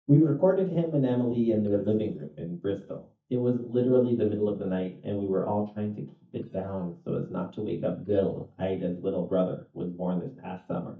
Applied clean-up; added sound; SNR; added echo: neural mask model DeepFilterNet 3.